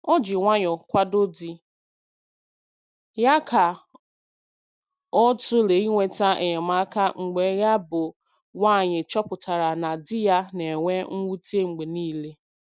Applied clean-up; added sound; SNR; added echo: none; none; none; none.